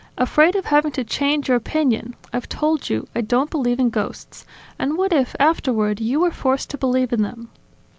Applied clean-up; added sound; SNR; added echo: none; none; none; none.